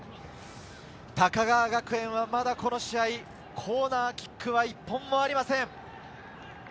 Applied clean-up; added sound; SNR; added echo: none; none; none; none.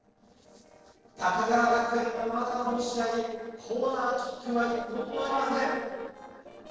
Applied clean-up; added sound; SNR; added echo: neural separator model SepFormer DNS4.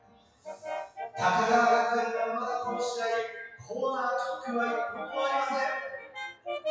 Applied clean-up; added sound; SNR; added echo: classical method WPE with log-MMSE.